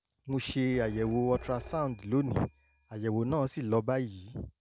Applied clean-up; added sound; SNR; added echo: none; Telephone; 18 dB; none.